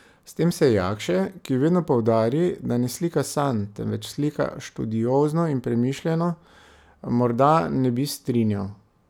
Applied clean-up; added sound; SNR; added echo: none; none; none; none.